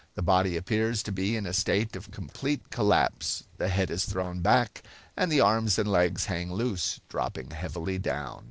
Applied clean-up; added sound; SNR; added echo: neural separator model SepFormer DNS4.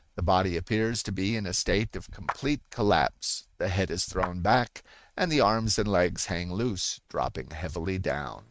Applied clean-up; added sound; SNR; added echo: neural mask model RNNoise.